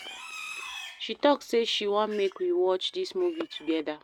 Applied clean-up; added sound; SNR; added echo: neural mask model RNNoise.